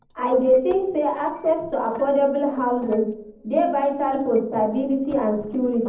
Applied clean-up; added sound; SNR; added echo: neural separator model SepFormer DNS4.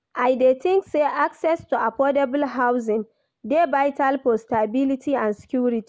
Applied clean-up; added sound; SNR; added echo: none; none; none; none.